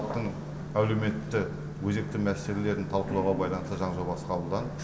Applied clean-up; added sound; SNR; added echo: none; none; none; none.